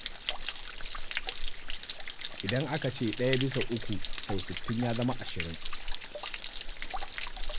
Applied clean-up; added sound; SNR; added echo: none; Stream / Trickle, dribble / Splash, splatter; -4 dB; none.